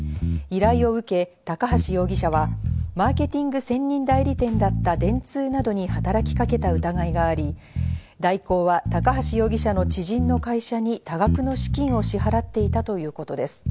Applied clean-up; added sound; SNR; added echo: none; Bass guitar; 2 dB; none.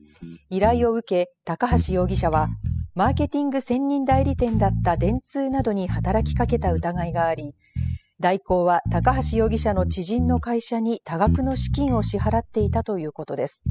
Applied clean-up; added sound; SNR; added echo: classical method spectral subtraction.